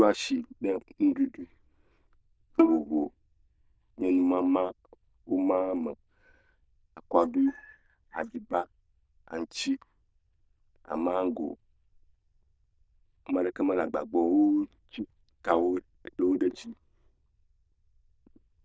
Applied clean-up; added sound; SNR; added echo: neural diffusion model UNIVERSE++.